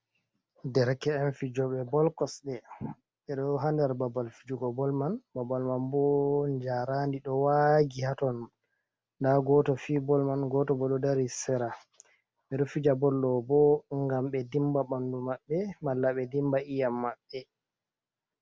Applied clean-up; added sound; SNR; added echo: none; none; none; none.